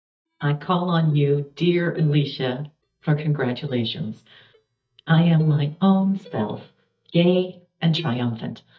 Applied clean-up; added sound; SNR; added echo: neural mask model DeepFilterNet 3.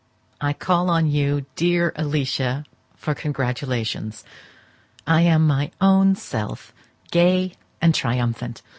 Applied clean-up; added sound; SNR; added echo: none; none; none; none.